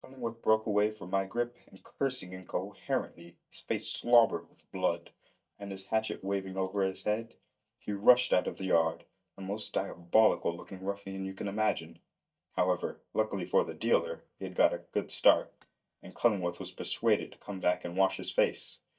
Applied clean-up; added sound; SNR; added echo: neural mask model DeepFilterNet 3.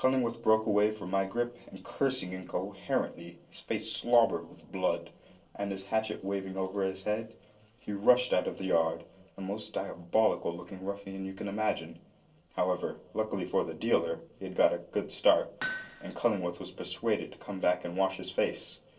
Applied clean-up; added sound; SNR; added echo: neural separator model SepFormer DNS4.